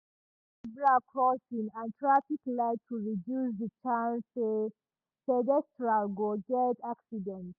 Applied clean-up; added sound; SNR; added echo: none; none; none; none.